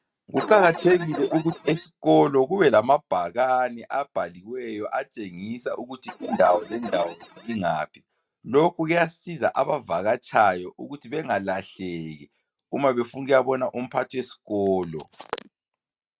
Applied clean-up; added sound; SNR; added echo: neural mask model RNNoise.